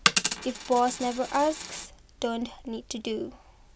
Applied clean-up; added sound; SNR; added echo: none; Coin (dropping); 3 dB; none.